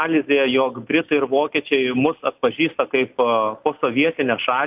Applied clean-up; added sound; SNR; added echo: none; none; none; none.